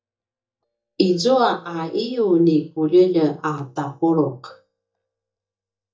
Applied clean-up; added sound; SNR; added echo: neural mask model DeepFilterNet 3.